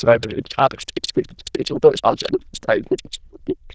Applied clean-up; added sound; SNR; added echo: neural diffusion model UNIVERSE++.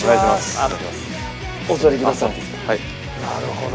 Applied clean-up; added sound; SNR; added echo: none; none; none; none.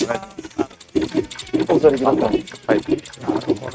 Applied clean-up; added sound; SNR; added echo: neural mask model RNNoise.